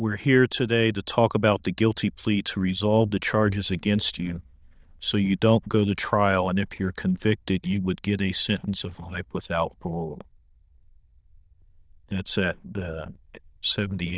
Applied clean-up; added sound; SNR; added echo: neural diffusion model UNIVERSE++.